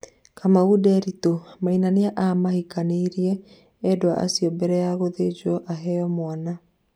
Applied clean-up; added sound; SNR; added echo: none; none; none; none.